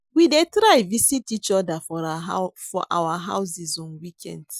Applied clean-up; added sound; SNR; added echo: none; none; none; none.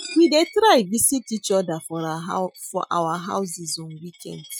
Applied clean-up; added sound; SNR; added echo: classical method Wiener filter.